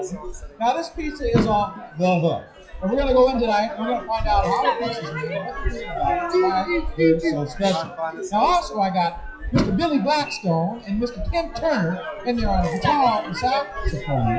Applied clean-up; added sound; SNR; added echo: classical method WPE with log-MMSE.